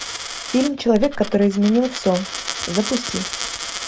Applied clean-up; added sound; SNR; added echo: none; Coin (dropping); 8 dB; none.